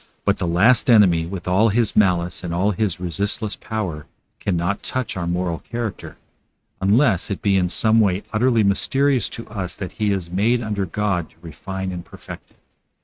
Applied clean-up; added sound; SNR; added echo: neural mask model RNNoise.